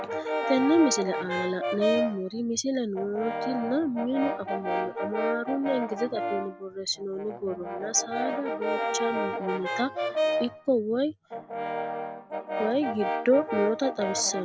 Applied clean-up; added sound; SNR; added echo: none; Brass instrument; 3 dB; none.